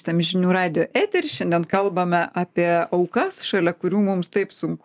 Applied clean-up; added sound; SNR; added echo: neural mask model DeepFilterNet 3.